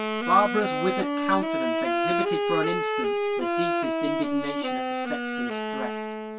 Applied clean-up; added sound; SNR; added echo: none; Wind instrument, woodwind instrument; -3 dB; reverberation time 0.1 s.